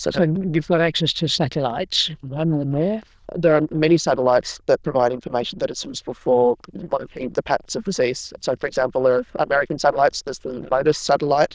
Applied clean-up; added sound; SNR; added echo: neural diffusion model UNIVERSE++.